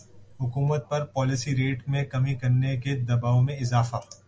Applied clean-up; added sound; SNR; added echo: none; none; none; none.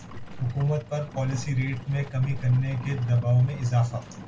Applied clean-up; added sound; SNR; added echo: none; Livestock, farm animals, working animals; 16 dB; reverberation time 0.2 s.